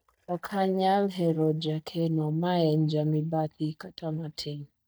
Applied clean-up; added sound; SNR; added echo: neural mask model DeepFilterNet 3.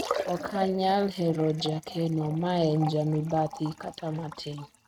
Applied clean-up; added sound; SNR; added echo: neural mask model RNNoise.